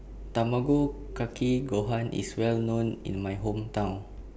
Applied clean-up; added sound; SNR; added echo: none; none; none; none.